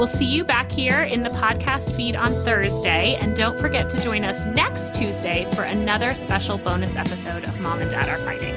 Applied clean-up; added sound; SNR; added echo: none; Wind instrument, woodwind instrument; 14 dB; none.